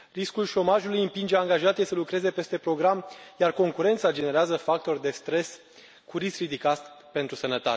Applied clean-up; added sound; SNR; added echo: none; none; none; none.